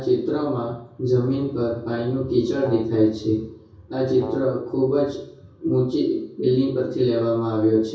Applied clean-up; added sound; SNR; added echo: none; Brass instrument; 16 dB; reverberation time 0.6 s.